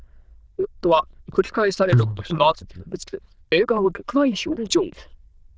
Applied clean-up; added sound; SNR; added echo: neural diffusion model UNIVERSE++.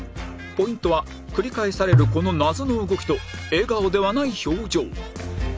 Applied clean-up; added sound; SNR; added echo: none; Tabla; 1 dB; none.